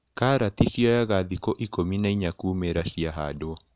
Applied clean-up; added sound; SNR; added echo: none; none; none; none.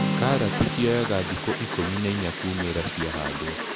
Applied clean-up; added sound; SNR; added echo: none; Acoustic guitar + Fowl; 3 dB; none.